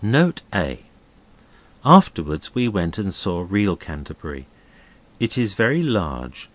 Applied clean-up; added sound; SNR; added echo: none; none; none; none.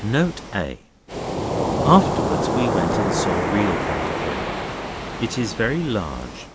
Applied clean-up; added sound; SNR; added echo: none; Waves, surf; 0 dB; none.